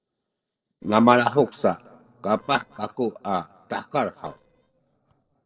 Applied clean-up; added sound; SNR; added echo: neural separator model SepFormer DNS4.